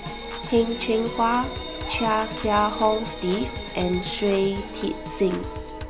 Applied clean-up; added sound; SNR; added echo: none; Bell + Piano / Organ; 8 dB; none.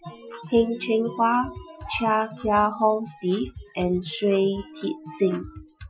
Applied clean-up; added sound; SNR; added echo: classical method Wiener filter.